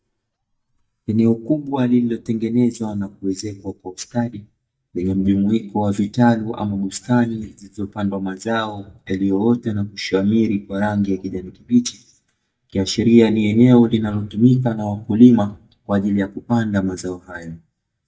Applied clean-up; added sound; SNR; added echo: neural mask model DeepFilterNet 3.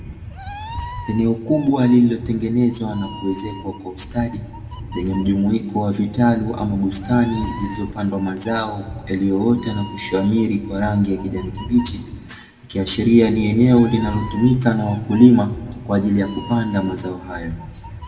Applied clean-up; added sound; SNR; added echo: none; Meow; 14 dB; reverberation time 1.3 s.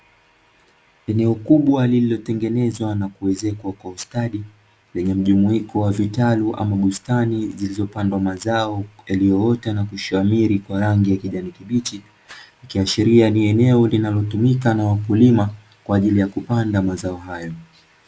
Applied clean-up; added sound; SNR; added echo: none; none; none; none.